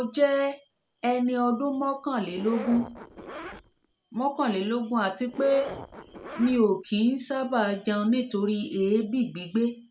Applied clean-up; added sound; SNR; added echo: none; Zipper (clothing); 13 dB; none.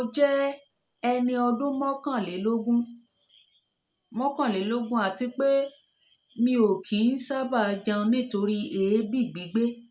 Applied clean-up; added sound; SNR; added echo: none; none; none; none.